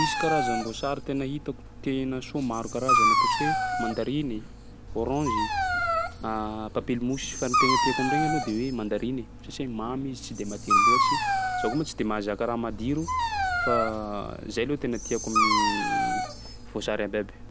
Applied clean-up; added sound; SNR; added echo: none; Dog; -2 dB; none.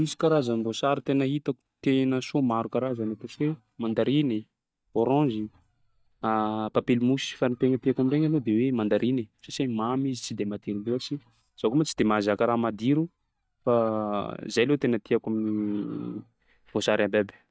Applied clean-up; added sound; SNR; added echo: neural mask model DeepFilterNet 3.